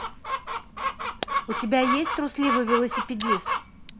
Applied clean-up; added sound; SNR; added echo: none; Camera + Chicken, rooster; 1 dB; none.